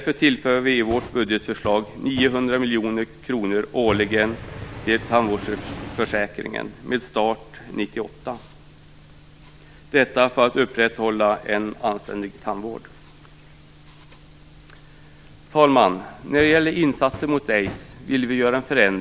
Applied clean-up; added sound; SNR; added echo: none; Fire; 18 dB; none.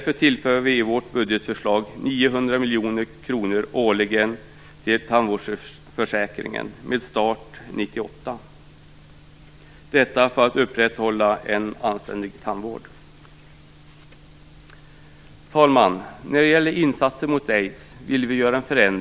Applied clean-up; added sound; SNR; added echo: none; none; none; none.